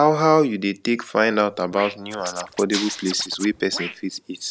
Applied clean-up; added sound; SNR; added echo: none; Clapping + Scratching (performance technique); 12 dB; none.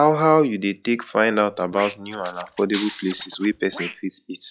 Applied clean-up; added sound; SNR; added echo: classical method log-MMSE.